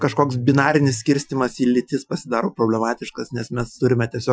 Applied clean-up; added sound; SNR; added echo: classical method Wiener filter.